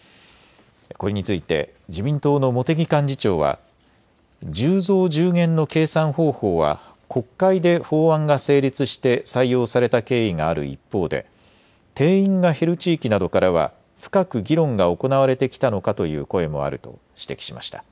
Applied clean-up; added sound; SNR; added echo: none; none; none; none.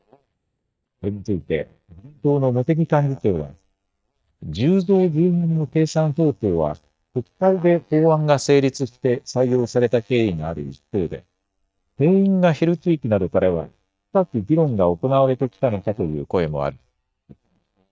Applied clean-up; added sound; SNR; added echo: neural mask model DeepFilterNet 3.